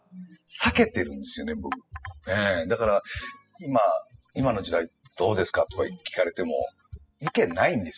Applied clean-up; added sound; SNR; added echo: classical method spectral subtraction.